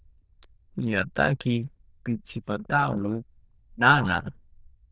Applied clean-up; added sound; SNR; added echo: neural diffusion model UNIVERSE++.